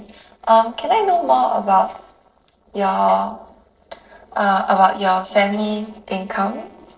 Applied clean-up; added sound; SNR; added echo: neural separator model SepFormer DNS4.